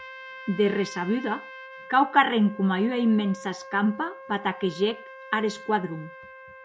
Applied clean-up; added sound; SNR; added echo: none; Trumpet; 16 dB; none.